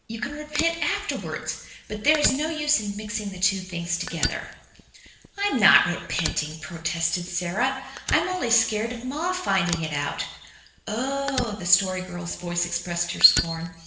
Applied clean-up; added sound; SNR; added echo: none; Fire; 11 dB; reverberation time 0.8 s.